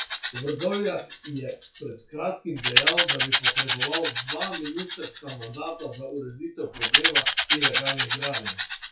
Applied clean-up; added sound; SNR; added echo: classical method WPE with log-MMSE.